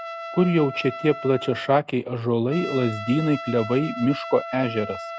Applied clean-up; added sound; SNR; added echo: none; Trumpet; 11 dB; none.